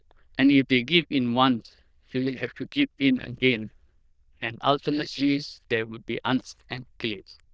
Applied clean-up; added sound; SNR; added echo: neural diffusion model UNIVERSE++.